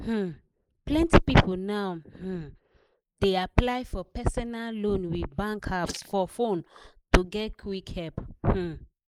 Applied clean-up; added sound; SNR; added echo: neural mask model Resemble Enhance denoiser.